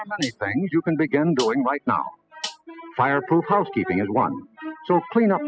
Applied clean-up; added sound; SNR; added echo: classical method spectral subtraction.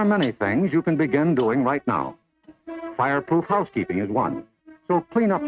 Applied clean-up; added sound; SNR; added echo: neural mask model RNNoise.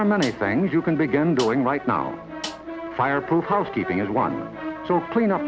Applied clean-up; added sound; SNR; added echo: none; Snare drum; 18 dB; none.